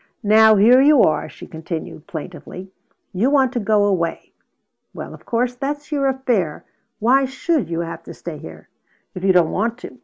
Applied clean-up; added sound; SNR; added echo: none; none; none; none.